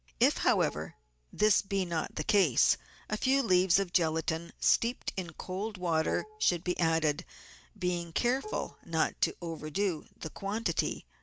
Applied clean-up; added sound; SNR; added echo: none; Dishes, pots, and pans; 17 dB; none.